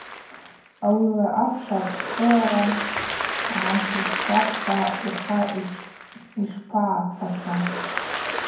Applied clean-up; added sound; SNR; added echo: none; Applause / Crowd; 5 dB; reverberation time 0.9 s.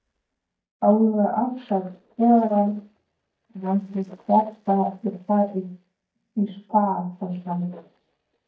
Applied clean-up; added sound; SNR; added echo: neural mask model DeepFilterNet 3.